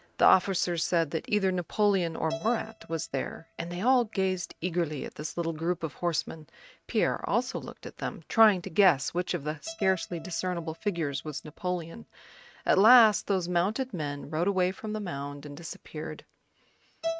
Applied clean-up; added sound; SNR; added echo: neural mask model RNNoise.